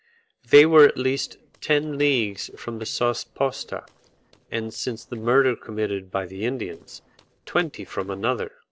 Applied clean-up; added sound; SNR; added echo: neural separator model SepFormer DNS4.